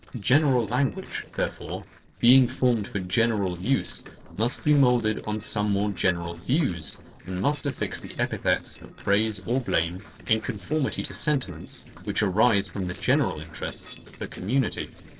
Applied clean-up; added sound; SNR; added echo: neural separator model SepFormer DNS4.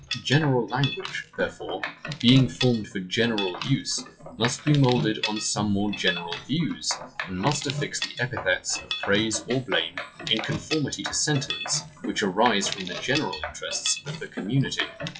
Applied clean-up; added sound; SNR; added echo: classical method WPE with log-MMSE.